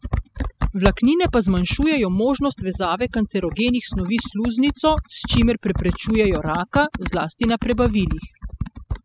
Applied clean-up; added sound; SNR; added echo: classical method spectral subtraction.